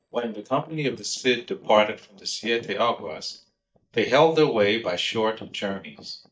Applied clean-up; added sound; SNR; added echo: neural mask model DeepFilterNet 3.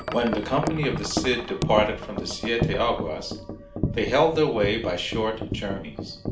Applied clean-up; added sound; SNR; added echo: none; Wind chime; 5 dB; reverberation time 0.4 s.